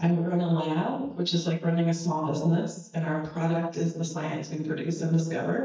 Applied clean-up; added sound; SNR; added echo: neural mask model DeepFilterNet 3.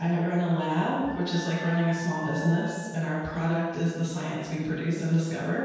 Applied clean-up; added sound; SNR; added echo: none; Wind instrument, woodwind instrument; 13 dB; reverberation time 1.2 s.